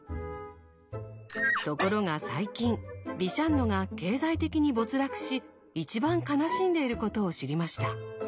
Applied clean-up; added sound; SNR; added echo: none; none; none; none.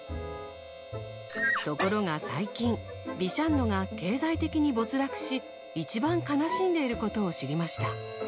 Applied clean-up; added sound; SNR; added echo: none; Harmonica; 15 dB; none.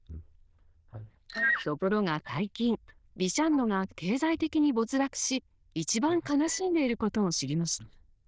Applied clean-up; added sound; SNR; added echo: neural diffusion model UNIVERSE++.